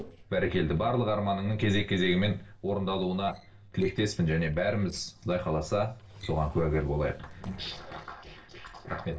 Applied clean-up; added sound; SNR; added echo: neural separator model SepFormer DNS4.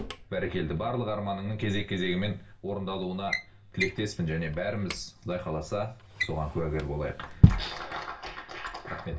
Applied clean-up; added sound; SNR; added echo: none; Drawer open or close; 0 dB; reverberation time 0.2 s.